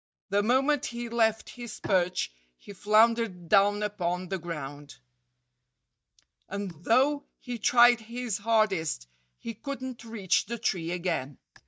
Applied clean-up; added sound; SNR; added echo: neural mask model DeepFilterNet 3.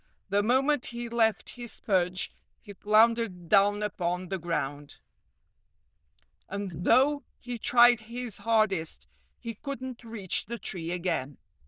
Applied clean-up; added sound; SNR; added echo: neural diffusion model UNIVERSE++.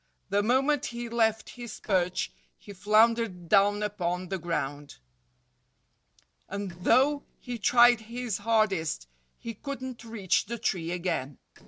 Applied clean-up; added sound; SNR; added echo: neural separator model SepFormer DNS4.